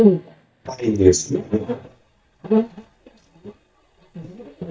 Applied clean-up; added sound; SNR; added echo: neural mask model DeepFilterNet 3.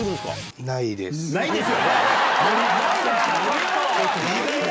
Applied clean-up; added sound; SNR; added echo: none; none; none; none.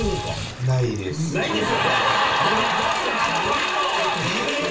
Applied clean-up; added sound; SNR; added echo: none; Sink (filling or washing); 19 dB; reverberation time 0.2 s.